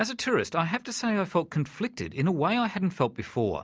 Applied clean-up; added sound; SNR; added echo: none; none; none; none.